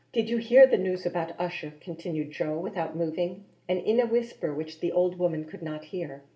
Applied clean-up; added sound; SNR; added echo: none; none; none; reverberation time 0.4 s.